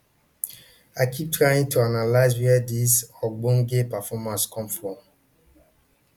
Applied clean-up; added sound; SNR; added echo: none; none; none; none.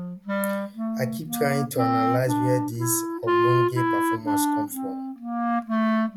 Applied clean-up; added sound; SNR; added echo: none; Wind instrument, woodwind instrument; -5 dB; none.